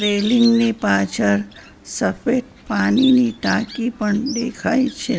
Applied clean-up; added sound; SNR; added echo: none; Bird; 16 dB; none.